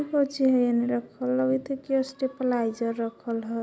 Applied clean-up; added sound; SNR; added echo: none; none; none; none.